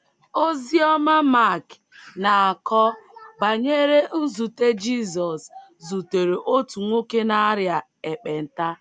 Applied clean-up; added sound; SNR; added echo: none; none; none; none.